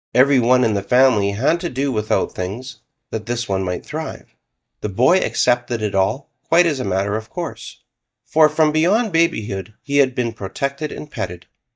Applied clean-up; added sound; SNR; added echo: neural mask model DeepFilterNet 3.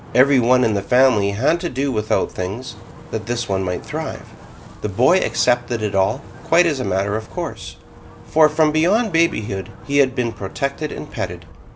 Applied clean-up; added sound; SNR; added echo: none; Wind; 18 dB; none.